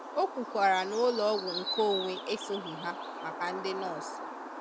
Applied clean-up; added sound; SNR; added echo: none; Bird; 7 dB; none.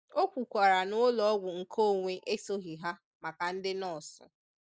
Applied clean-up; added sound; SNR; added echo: none; none; none; none.